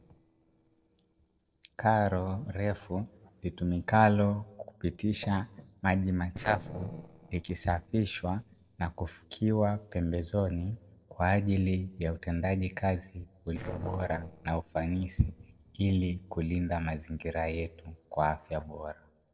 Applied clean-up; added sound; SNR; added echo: neural separator model SepFormer DNS4.